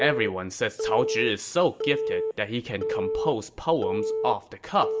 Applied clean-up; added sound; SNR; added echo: none; Telephone; 3 dB; reverberation time 0.4 s.